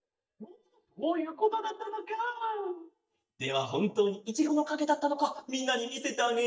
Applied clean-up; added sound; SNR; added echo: neural mask model DeepFilterNet 3.